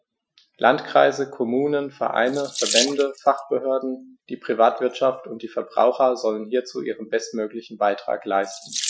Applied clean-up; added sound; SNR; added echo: classical method Wiener filter.